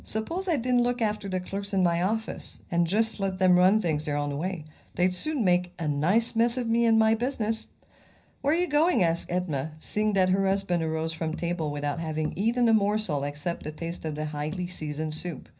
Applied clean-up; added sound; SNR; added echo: none; none; none; reverberation time 0.5 s.